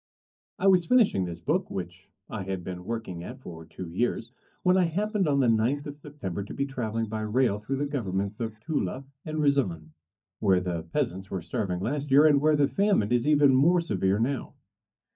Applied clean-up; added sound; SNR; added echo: neural mask model DeepFilterNet 3.